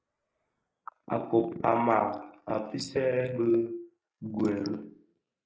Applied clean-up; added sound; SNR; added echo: neural mask model Resemble Enhance denoiser.